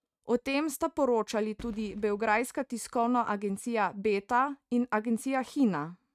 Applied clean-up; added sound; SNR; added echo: neural mask model RNNoise.